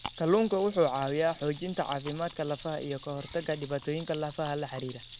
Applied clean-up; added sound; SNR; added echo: none; Chewing, mastication + Rattle; 6 dB; none.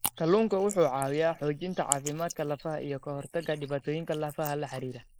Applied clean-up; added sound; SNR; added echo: neural mask model Resemble Enhance denoiser.